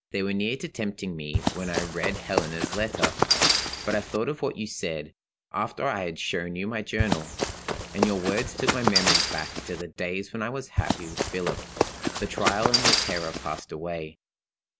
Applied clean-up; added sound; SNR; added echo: none; Run; -4 dB; none.